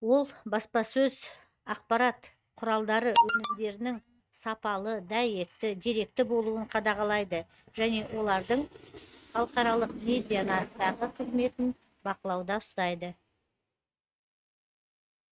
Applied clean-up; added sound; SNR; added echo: neural mask model RNNoise.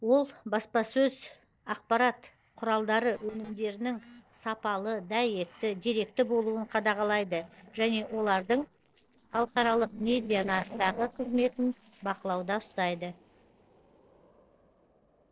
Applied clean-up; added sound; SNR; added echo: neural separator model SepFormer DNS4.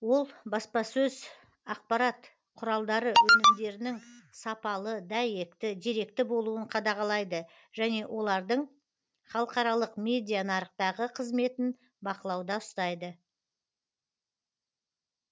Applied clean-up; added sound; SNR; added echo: none; none; none; none.